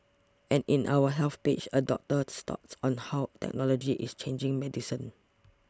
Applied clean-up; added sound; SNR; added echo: none; none; none; none.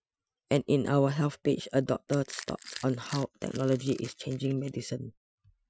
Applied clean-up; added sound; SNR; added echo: classical method Wiener filter.